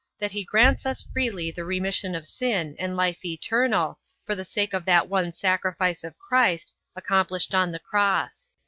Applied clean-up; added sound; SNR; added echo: neural mask model RNNoise.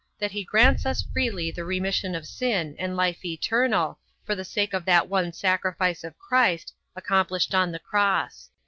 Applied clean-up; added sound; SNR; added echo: none; Boom; 6 dB; none.